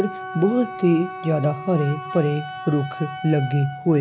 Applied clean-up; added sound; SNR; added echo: none; Wind instrument, woodwind instrument; 12 dB; none.